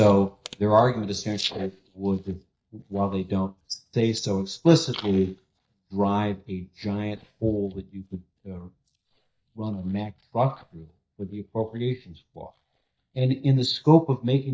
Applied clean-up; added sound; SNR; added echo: neural mask model DeepFilterNet 3.